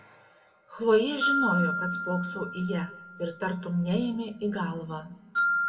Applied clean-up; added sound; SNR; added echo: none; Glockenspiel; 3 dB; reverberation time 1.2 s.